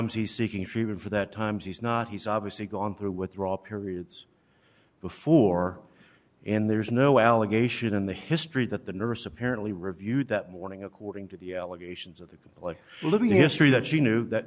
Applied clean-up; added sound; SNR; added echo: none; none; none; none.